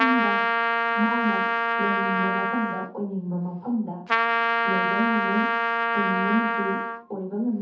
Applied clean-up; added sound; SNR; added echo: none; Trumpet; -4 dB; reverberation time 0.5 s.